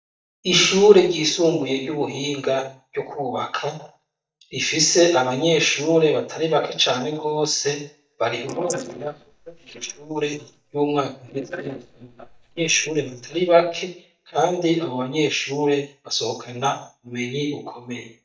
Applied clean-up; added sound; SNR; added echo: neural mask model DeepFilterNet 3.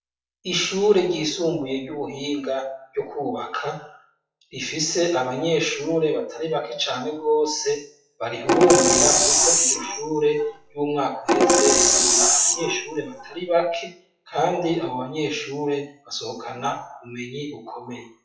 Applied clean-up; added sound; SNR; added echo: classical method WPE with log-MMSE.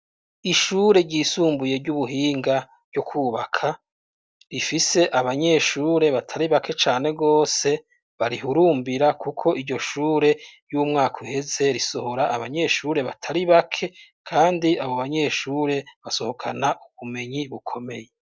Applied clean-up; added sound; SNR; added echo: none; none; none; none.